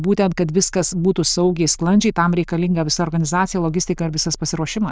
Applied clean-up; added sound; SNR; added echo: neural diffusion model UNIVERSE++.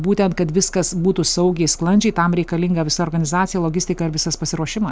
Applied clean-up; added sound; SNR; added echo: none; Bus; 19 dB; none.